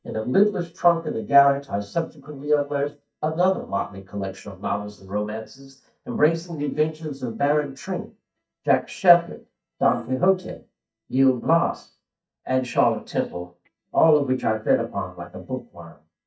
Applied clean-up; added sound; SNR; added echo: neural mask model DeepFilterNet 3.